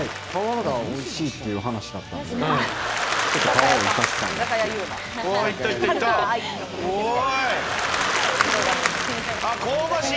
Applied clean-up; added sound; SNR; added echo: none; Applause; 2 dB; none.